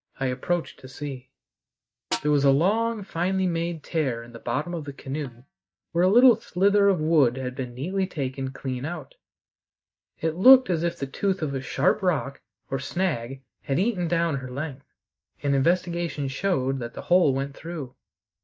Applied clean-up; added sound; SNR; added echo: neural mask model DeepFilterNet 3.